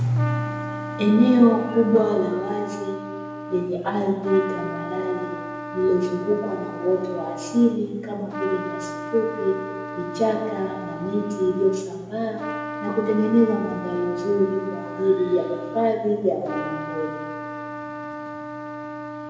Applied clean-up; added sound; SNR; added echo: none; Trumpet; 10 dB; reverberation time 1.0 s.